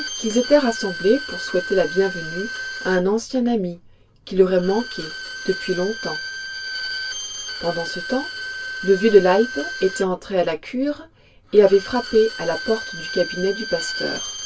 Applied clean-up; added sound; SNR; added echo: none; Bowed string instrument; 10 dB; reverberation time 0.1 s.